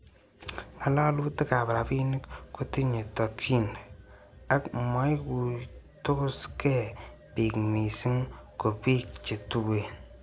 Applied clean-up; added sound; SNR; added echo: none; none; none; none.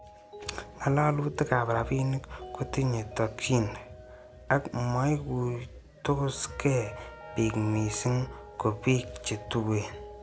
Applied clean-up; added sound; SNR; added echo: none; Mallet percussion + Trumpet; 18 dB; none.